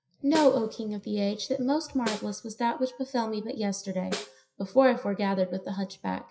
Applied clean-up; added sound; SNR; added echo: classical method WPE with log-MMSE.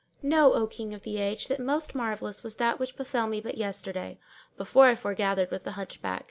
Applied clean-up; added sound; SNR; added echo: none; none; none; none.